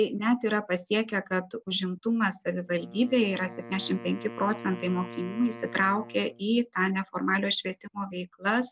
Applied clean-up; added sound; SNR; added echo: none; Wind instrument, woodwind instrument; 18 dB; none.